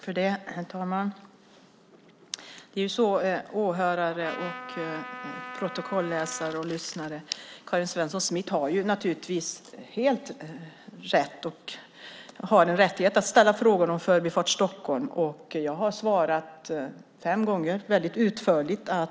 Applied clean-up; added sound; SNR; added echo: none; Trumpet; 13 dB; none.